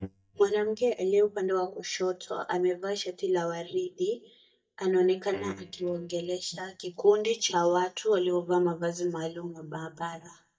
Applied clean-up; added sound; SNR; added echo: neural mask model DeepFilterNet 3.